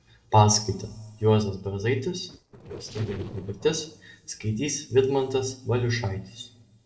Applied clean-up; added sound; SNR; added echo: neural separator model SepFormer DNS4.